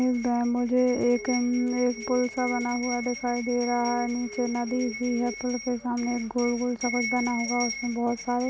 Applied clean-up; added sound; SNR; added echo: none; Alarm; 16 dB; none.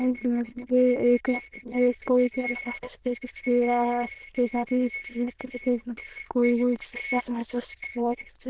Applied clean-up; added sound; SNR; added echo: neural diffusion model UNIVERSE++.